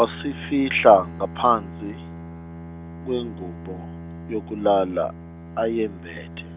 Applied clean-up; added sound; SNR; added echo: none; Bowed string instrument; 13 dB; none.